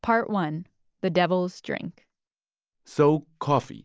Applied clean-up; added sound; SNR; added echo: none; none; none; none.